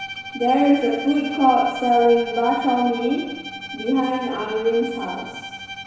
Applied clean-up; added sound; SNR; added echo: none; Bowed string instrument; 13 dB; reverberation time 1.1 s.